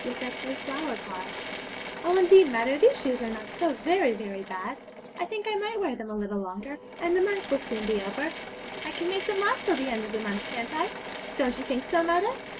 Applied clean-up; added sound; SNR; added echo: none; Drill / Mechanisms; 10 dB; none.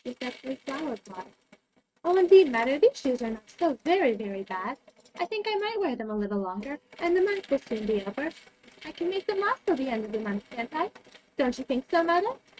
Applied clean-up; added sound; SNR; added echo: neural mask model RNNoise.